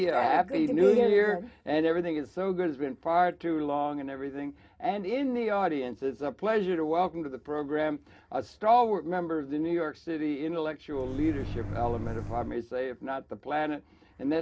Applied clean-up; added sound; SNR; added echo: none; Microwave oven; 7 dB; reverberation time 0.3 s.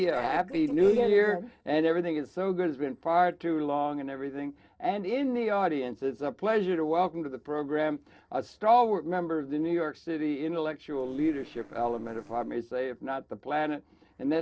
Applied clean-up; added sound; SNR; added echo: neural separator model SepFormer DNS4.